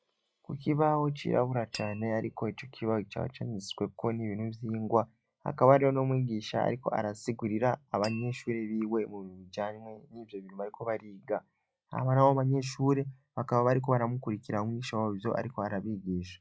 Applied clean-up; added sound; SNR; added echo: classical method log-MMSE.